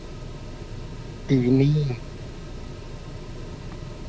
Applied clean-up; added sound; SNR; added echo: none; Mechanical fan; 8 dB; none.